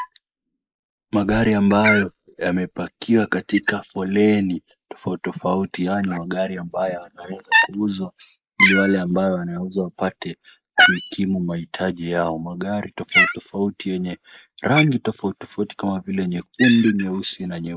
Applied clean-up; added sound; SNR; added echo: neural mask model Resemble Enhance denoiser.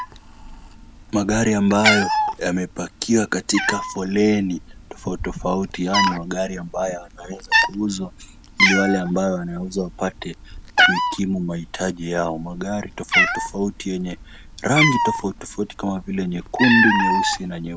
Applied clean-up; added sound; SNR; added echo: none; Cat; 1 dB; none.